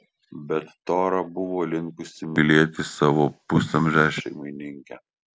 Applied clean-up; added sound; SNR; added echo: none; none; none; none.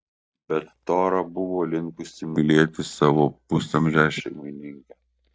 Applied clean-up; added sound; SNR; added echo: neural mask model DeepFilterNet 3.